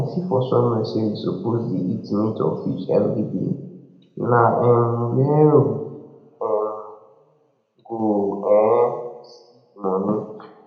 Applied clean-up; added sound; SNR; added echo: none; none; none; reverberation time 0.7 s.